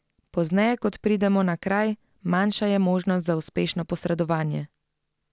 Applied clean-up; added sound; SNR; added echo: none; none; none; none.